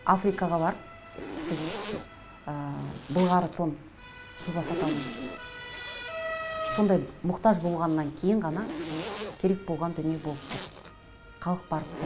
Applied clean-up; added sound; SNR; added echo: none; Zipper (clothing) + Motor vehicle (road) / Siren; 8 dB; none.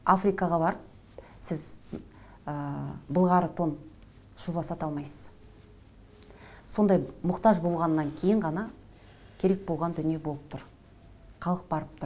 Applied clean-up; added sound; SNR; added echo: none; none; none; none.